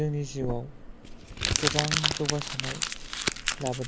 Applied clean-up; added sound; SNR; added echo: none; Crumpling, crinkling; -2 dB; none.